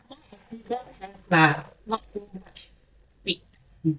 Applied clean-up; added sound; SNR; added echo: neural mask model DeepFilterNet 3.